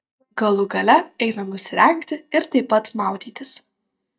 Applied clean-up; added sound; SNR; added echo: neural mask model DeepFilterNet 3.